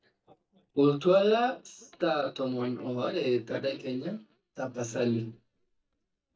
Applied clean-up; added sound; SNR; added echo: neural mask model DeepFilterNet 3.